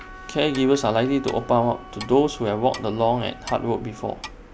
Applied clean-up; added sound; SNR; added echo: none; Wind instrument, woodwind instrument + Clock; 18 dB; none.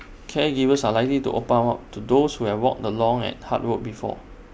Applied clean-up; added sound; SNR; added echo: none; none; none; none.